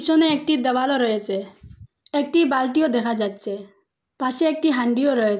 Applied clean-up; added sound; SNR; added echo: none; none; none; none.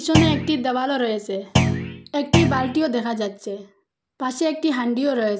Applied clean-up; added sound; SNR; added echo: none; Thump, thud; -1 dB; none.